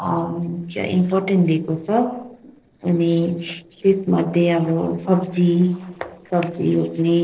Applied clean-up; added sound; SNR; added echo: neural separator model SepFormer DNS4.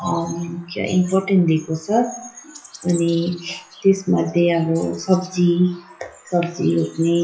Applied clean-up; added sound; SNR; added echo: classical method WPE with log-MMSE.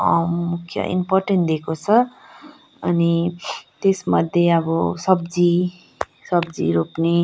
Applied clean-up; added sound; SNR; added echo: none; none; none; none.